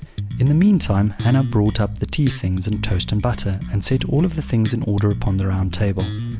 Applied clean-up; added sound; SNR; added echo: none; Bass guitar; 9 dB; none.